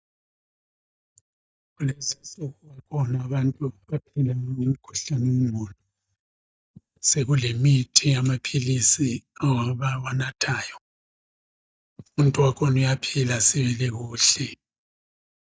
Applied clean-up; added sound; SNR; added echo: neural mask model DeepFilterNet 3.